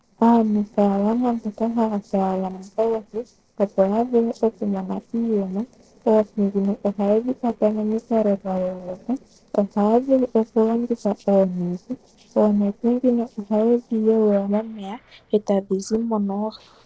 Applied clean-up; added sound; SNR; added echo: neural separator model SepFormer DNS4.